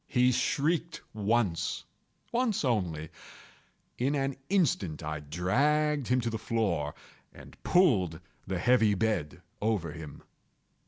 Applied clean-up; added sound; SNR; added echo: none; none; none; none.